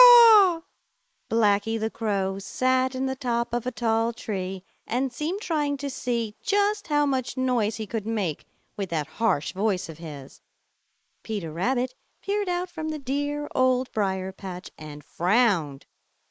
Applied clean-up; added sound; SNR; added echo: neural mask model Resemble Enhance denoiser.